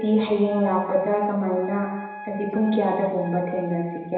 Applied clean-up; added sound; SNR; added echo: none; Wind instrument, woodwind instrument; 16 dB; reverberation time 1.0 s.